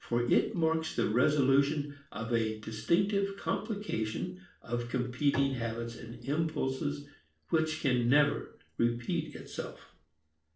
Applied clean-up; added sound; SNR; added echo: neural separator model SepFormer DNS4.